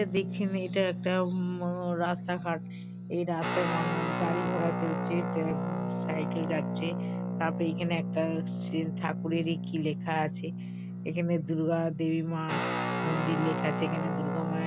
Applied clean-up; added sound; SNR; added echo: none; Guitar; 1 dB; none.